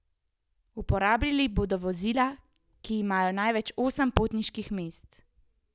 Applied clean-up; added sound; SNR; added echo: none; none; none; none.